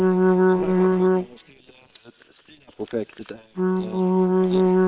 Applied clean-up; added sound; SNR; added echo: neural separator model SepFormer WHAM!.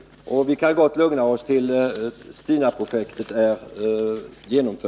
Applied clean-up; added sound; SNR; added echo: none; none; none; none.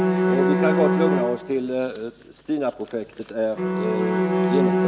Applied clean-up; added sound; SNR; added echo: none; Bowed string instrument; -3 dB; none.